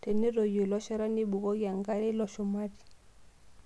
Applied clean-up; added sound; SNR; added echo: none; none; none; none.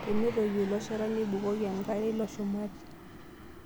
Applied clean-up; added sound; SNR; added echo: none; Fixed-wing aircraft, airplane; 12 dB; none.